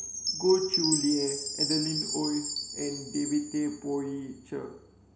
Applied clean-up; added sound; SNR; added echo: none; Chime; 3 dB; none.